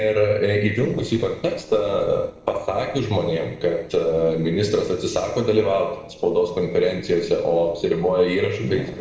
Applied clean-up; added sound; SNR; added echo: neural separator model SepFormer DNS4.